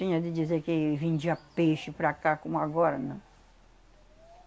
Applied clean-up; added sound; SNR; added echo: none; none; none; none.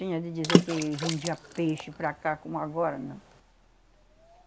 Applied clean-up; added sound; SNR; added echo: none; Water / Splash, splatter; -2 dB; none.